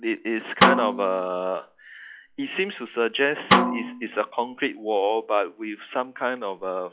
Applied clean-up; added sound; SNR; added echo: classical method log-MMSE.